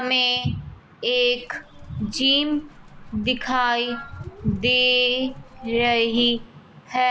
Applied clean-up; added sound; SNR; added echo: none; Livestock, farm animals, working animals; 19 dB; none.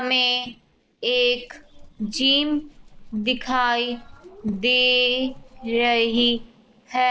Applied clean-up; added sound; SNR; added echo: neural separator model SepFormer DNS4.